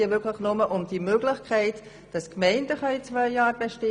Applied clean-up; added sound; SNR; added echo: none; none; none; none.